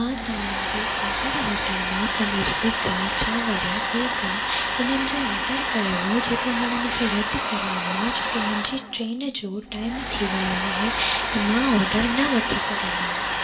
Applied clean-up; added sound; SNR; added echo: none; Domestic sounds, home sounds; -1 dB; reverberation time 0.7 s.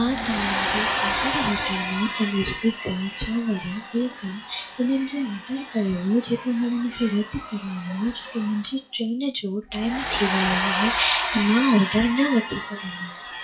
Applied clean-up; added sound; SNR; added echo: classical method WPE with log-MMSE.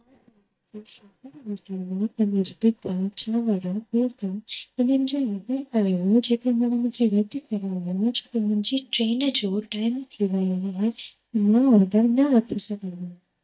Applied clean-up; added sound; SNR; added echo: neural mask model DeepFilterNet 3.